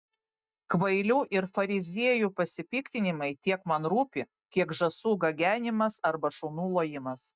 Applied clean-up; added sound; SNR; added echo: neural mask model DeepFilterNet 3.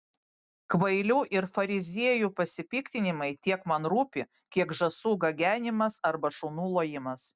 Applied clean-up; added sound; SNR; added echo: none; none; none; none.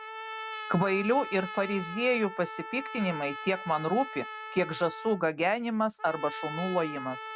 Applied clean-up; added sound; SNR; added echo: none; Trumpet; 10 dB; none.